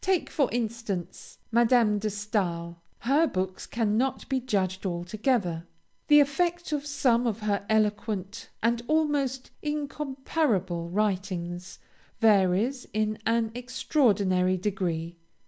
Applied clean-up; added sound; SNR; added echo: none; none; none; none.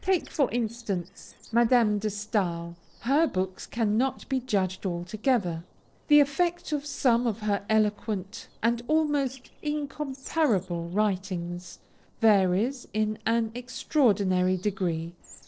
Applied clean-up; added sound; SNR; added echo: neural separator model SepFormer DNS4.